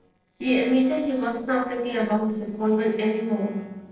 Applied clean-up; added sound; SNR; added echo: neural separator model SepFormer DNS4.